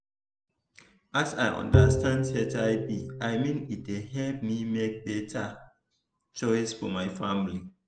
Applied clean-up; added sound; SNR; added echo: none; Bowed string instrument; -2 dB; none.